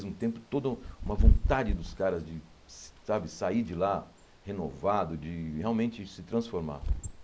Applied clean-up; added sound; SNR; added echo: none; Wind / Bird; 0 dB; none.